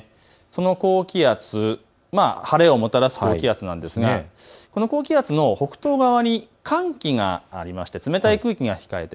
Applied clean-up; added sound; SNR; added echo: none; none; none; none.